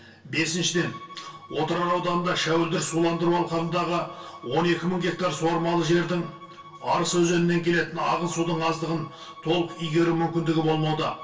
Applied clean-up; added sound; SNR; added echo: none; Bowed string instrument; 19 dB; reverberation time 0.2 s.